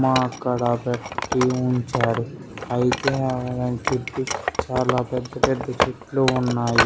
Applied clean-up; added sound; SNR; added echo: none; Wood; 4 dB; none.